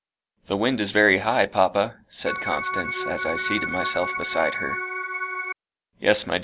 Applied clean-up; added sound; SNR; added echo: none; Organ; 3 dB; none.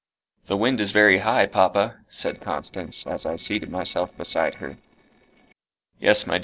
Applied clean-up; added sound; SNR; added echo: neural separator model SepFormer DNS4.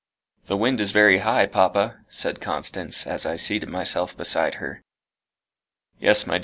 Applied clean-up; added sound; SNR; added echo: none; none; none; none.